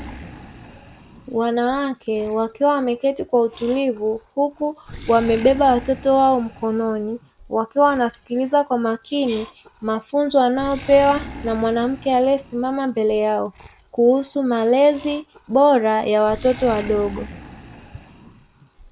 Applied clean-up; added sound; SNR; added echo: none; Animal; 19 dB; none.